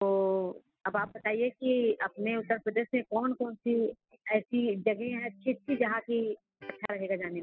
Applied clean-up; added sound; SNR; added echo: classical method spectral subtraction.